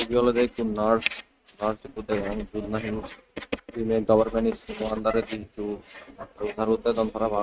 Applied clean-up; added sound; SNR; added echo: neural mask model RNNoise.